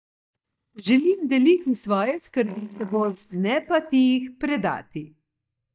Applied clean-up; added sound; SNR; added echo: neural mask model DeepFilterNet 3.